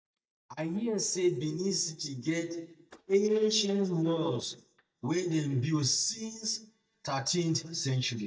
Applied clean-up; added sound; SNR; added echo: neural mask model DeepFilterNet 3.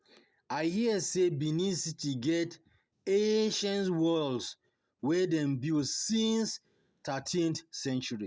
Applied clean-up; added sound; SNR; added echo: none; none; none; none.